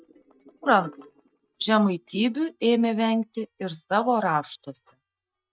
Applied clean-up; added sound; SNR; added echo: neural mask model DeepFilterNet 3.